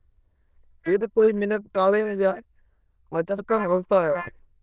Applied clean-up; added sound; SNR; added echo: neural diffusion model UNIVERSE++.